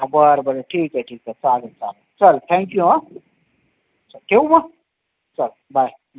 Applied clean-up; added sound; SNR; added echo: none; none; none; none.